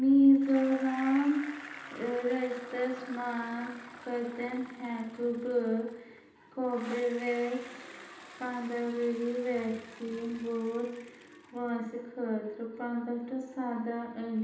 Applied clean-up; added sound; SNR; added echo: none; Bicycle; 18 dB; reverberation time 0.9 s.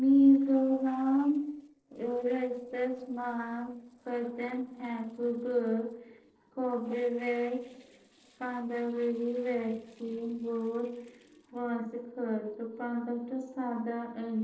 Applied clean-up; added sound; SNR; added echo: neural separator model SepFormer DNS4.